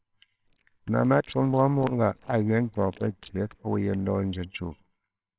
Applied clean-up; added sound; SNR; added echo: neural separator model SepFormer WHAMR!.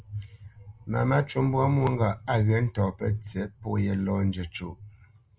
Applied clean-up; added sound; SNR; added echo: none; none; none; none.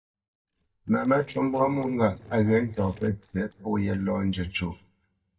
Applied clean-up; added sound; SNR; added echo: neural mask model DeepFilterNet 3.